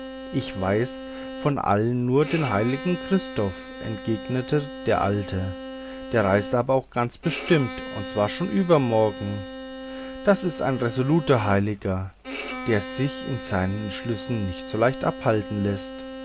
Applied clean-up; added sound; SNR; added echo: none; Bowed string instrument; 11 dB; none.